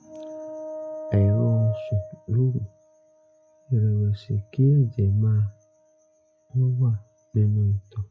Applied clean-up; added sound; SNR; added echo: classical method log-MMSE.